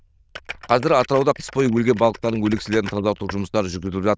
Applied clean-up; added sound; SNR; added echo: neural diffusion model UNIVERSE++.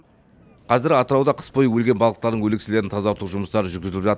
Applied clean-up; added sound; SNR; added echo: none; none; none; none.